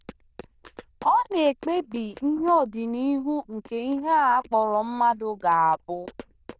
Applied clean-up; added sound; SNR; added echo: neural diffusion model UNIVERSE++.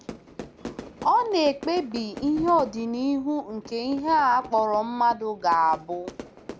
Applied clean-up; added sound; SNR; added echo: none; Fire / Fireworks; 16 dB; none.